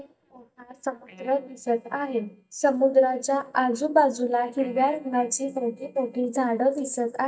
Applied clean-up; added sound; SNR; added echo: neural mask model DeepFilterNet 3.